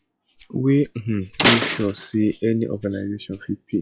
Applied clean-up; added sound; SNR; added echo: classical method log-MMSE.